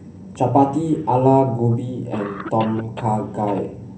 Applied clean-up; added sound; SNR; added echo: none; Cough; 19 dB; reverberation time 0.6 s.